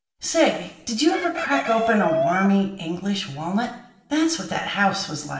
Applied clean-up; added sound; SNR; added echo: none; Chicken, rooster; 5 dB; reverberation time 0.7 s.